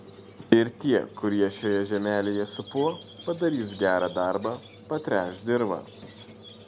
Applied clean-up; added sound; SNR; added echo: none; Squeak; 18 dB; none.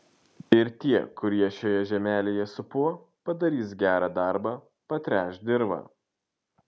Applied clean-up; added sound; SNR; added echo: none; none; none; none.